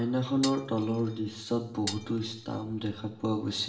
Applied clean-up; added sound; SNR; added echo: none; Glass; 13 dB; reverberation time 0.8 s.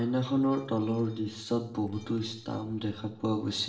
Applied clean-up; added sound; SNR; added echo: neural separator model SepFormer DNS4.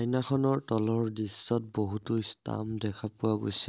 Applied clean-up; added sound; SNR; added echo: none; none; none; none.